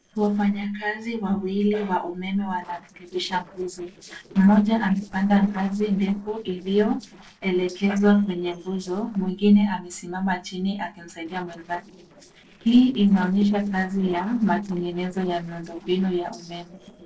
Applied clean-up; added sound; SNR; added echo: neural separator model SepFormer DNS4.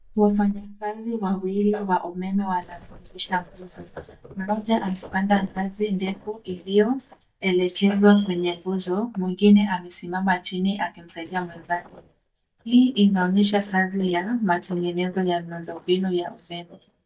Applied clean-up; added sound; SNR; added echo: neural mask model DeepFilterNet 3.